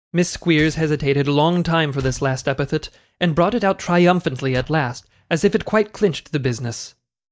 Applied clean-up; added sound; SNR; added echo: neural mask model DeepFilterNet 3.